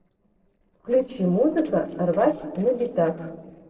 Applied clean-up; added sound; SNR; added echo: neural separator model SepFormer DNS4.